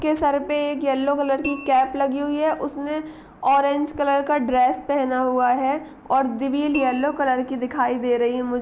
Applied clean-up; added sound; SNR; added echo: none; Tap / Glass; 17 dB; none.